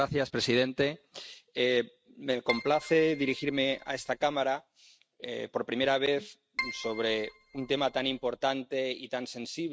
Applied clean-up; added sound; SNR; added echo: neural mask model RNNoise.